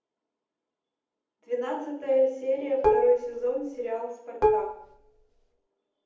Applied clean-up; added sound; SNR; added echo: none; Dishes, pots, and pans; -2 dB; reverberation time 0.8 s.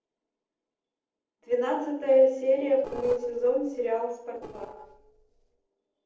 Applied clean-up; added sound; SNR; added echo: neural separator model SepFormer DNS4.